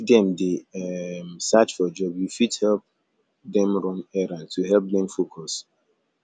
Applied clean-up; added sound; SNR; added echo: none; none; none; none.